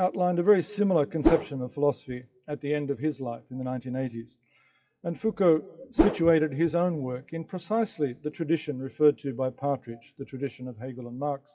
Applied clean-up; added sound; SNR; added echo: classical method WPE with log-MMSE.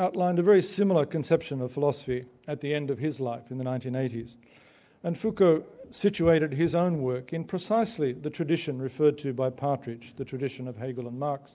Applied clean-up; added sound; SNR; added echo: none; none; none; none.